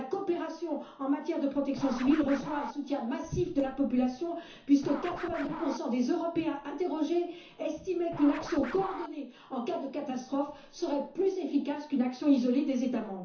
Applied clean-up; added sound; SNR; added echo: none; Scratching (performance technique); 14 dB; reverberation time 0.9 s.